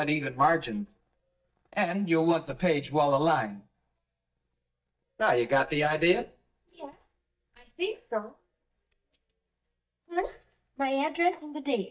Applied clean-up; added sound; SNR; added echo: neural mask model DeepFilterNet 3.